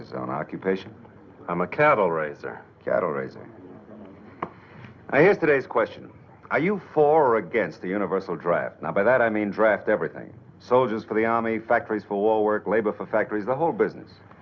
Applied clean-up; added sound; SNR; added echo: none; none; none; none.